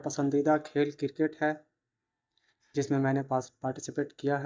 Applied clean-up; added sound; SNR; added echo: neural mask model DeepFilterNet 3.